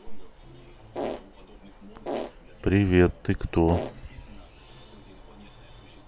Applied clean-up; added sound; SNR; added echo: none; Fart; 4 dB; none.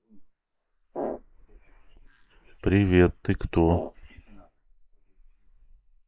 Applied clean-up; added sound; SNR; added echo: neural mask model Resemble Enhance denoiser.